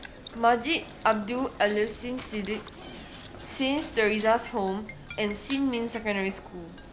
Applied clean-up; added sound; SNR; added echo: none; Knock; 14 dB; none.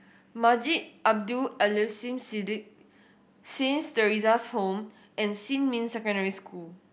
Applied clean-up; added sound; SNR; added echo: none; none; none; none.